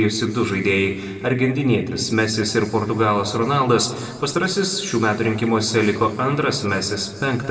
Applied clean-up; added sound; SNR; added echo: none; none; none; reverberation time 1.8 s.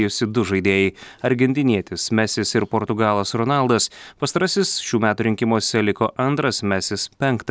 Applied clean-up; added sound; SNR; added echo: none; none; none; none.